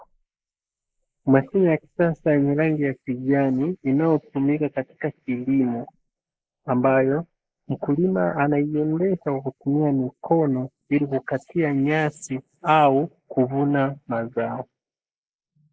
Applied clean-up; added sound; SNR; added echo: neural mask model Resemble Enhance denoiser.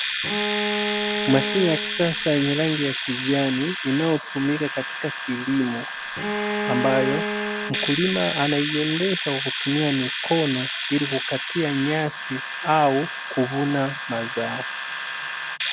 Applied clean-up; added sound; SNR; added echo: none; Bowed string instrument + Domestic sounds, home sounds; 2 dB; none.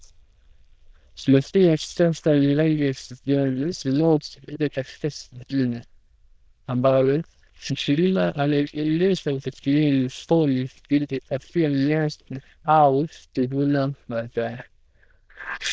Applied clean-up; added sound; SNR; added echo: neural diffusion model UNIVERSE++.